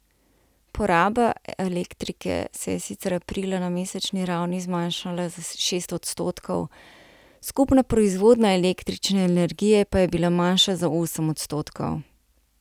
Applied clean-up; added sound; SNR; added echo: none; none; none; none.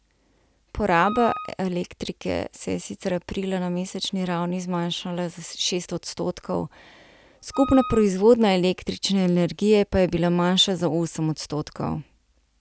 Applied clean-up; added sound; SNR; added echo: none; Wind instrument, woodwind instrument; 11 dB; none.